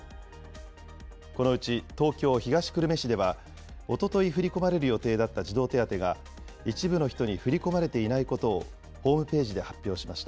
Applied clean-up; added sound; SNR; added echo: none; none; none; none.